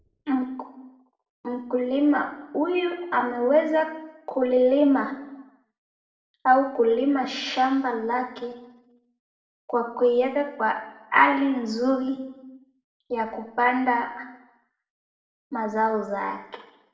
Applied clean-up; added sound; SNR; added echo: none; none; none; reverberation time 0.7 s.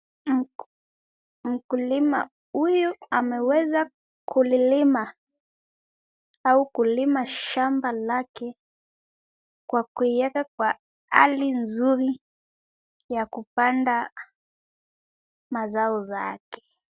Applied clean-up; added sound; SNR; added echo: none; none; none; none.